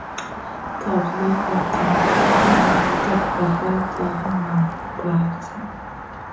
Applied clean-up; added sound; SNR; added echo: none; Car passing by; -2 dB; reverberation time 0.6 s.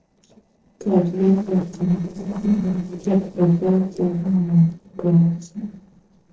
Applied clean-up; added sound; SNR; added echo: neural separator model SepFormer DNS4.